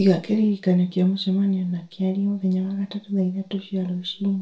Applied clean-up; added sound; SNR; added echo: none; none; none; reverberation time 0.2 s.